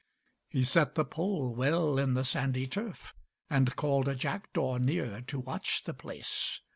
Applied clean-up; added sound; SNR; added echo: none; none; none; none.